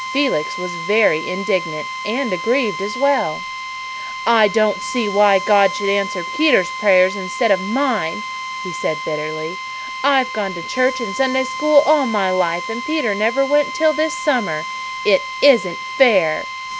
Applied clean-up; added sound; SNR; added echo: none; Drill; 8 dB; none.